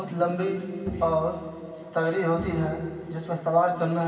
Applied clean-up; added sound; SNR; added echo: none; Bowed string instrument; 14 dB; reverberation time 2.4 s.